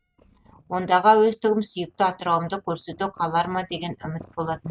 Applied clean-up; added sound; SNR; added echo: neural mask model RNNoise.